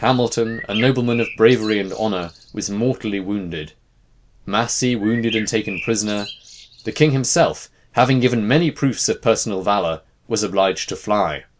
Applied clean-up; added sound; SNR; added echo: none; Bird; 13 dB; none.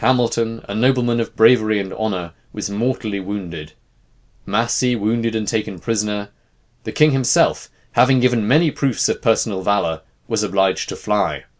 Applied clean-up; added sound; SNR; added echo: none; none; none; none.